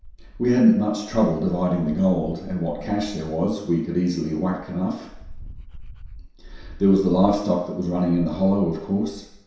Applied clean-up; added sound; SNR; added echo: none; Dog; 18 dB; reverberation time 0.7 s.